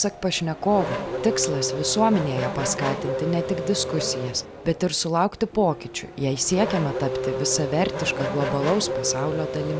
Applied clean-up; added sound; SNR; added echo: none; Race car, auto racing / Accelerating, revving, vroom; 5 dB; none.